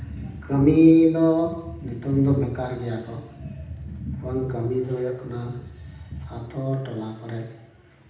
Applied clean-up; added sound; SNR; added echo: none; none; none; reverberation time 0.9 s.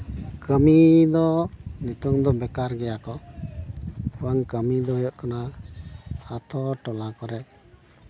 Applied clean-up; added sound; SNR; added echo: none; none; none; none.